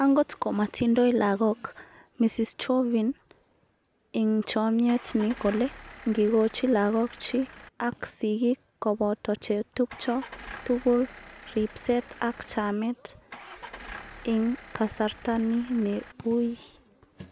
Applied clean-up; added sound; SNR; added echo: none; Engine starting / Car; 18 dB; none.